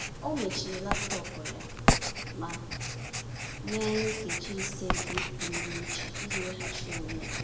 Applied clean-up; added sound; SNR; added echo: none; Writing; -4 dB; reverberation time 0.9 s.